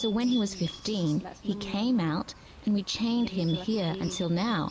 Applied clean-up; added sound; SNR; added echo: none; Bird; 16 dB; none.